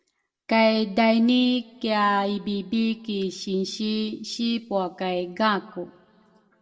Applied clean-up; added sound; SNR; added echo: none; none; none; reverberation time 1.2 s.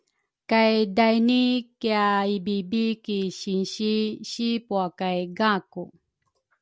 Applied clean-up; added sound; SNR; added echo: none; none; none; none.